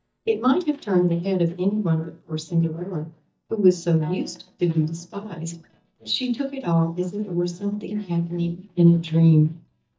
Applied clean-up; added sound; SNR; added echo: neural mask model DeepFilterNet 3.